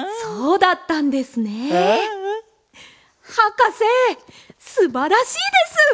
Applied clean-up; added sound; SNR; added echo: none; none; none; none.